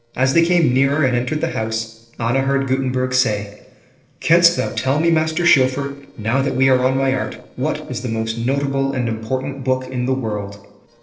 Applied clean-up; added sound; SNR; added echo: neural separator model SepFormer DNS4.